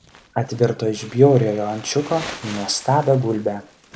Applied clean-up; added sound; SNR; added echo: none; Crumpling, crinkling; 18 dB; none.